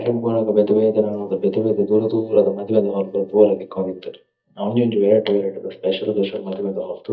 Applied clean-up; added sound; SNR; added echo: neural mask model DeepFilterNet 3.